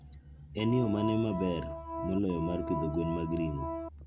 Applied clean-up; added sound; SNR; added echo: none; Organ; 6 dB; none.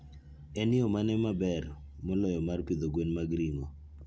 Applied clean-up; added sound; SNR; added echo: none; none; none; none.